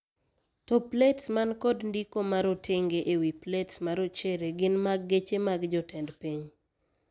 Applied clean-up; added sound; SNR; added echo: none; none; none; none.